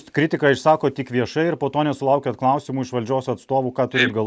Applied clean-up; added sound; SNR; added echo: none; none; none; none.